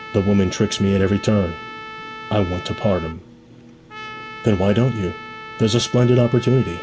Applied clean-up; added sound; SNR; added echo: none; Trumpet; 15 dB; none.